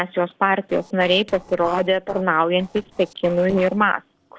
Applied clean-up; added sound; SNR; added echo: neural separator model SepFormer DNS4.